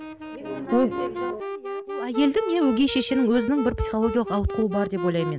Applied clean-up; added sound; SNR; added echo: none; Wind instrument, woodwind instrument; 7 dB; none.